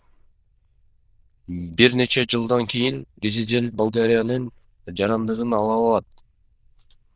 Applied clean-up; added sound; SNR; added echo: neural diffusion model UNIVERSE++.